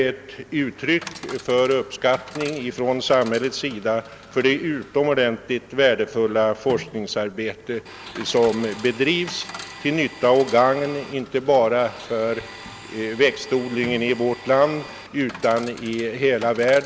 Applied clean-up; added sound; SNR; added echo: none; Coin (dropping) / Chatter + Domestic sounds, home sounds; 18 dB; none.